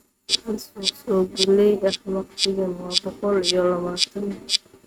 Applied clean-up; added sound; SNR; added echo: neural mask model RNNoise.